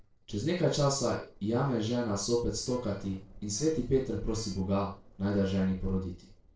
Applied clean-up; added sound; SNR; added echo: neural separator model SepFormer DNS4.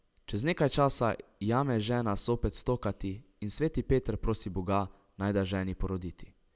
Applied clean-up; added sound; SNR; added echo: none; none; none; none.